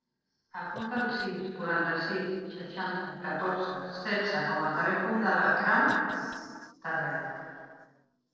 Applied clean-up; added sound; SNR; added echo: neural separator model SepFormer DNS4.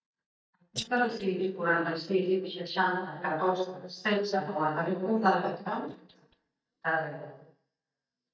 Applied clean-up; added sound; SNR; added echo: neural mask model DeepFilterNet 3.